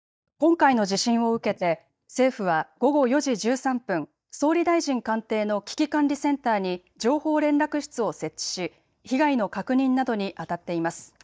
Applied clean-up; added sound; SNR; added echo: neural mask model DeepFilterNet 3.